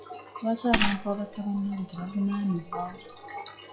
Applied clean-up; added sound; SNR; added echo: classical method log-MMSE.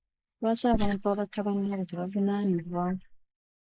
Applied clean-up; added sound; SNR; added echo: neural mask model Resemble Enhance denoiser.